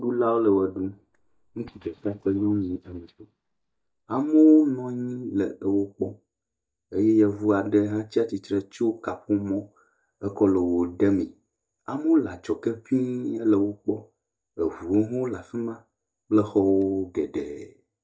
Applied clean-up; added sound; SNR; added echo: neural mask model DeepFilterNet 3.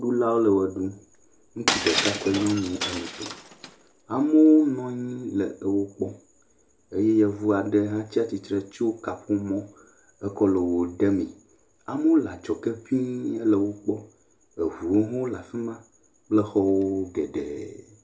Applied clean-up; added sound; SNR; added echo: none; Shatter; 5 dB; none.